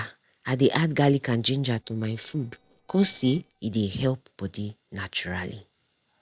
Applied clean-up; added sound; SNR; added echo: neural separator model SepFormer DNS4.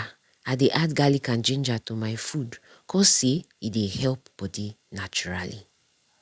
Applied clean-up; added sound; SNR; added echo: none; none; none; none.